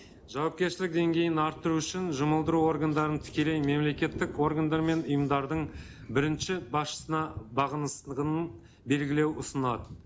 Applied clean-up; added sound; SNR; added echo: none; Thunder; 17 dB; none.